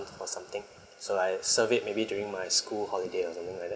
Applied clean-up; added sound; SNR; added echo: none; none; none; none.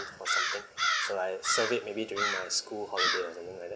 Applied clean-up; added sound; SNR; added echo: none; Crow; -2 dB; none.